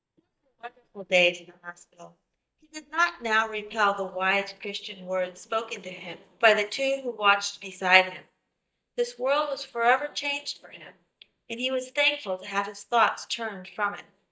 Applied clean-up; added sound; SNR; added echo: neural mask model DeepFilterNet 3.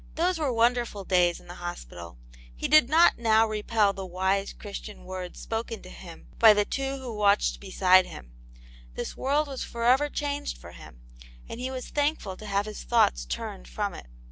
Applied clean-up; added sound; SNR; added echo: none; none; none; none.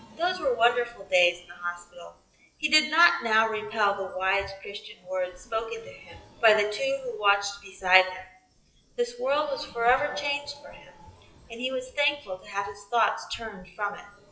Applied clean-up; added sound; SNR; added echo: classical method WPE with log-MMSE.